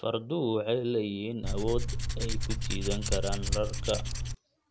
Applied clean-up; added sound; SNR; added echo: none; Tools; -2 dB; none.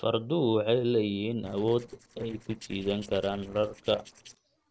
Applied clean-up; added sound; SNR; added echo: neural separator model SepFormer DNS4.